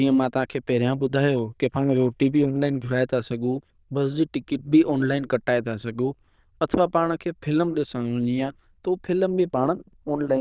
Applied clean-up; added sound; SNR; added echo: neural diffusion model UNIVERSE++.